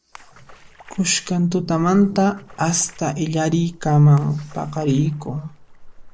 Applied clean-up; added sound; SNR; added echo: neural separator model SepFormer DNS4.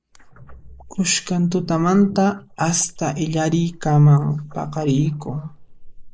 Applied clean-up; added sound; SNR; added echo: neural mask model Resemble Enhance denoiser.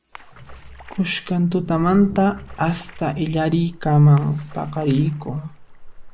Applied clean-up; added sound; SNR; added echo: none; Splash, splatter; 18 dB; none.